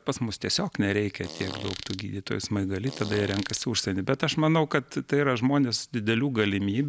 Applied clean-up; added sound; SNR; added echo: none; Fart; 13 dB; none.